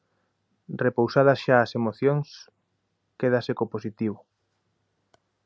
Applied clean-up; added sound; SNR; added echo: none; none; none; none.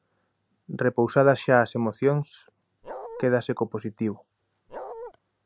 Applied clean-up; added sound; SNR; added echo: none; Bark; 12 dB; none.